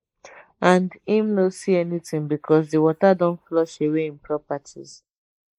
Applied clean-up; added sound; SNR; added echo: neural mask model Resemble Enhance denoiser.